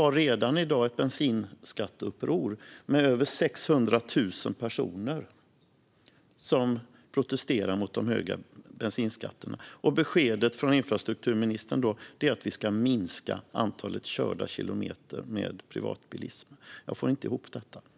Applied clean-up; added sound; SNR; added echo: none; none; none; none.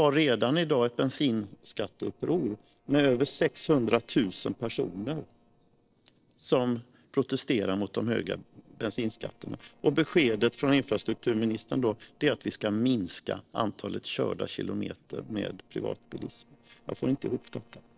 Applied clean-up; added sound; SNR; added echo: neural separator model SepFormer DNS4.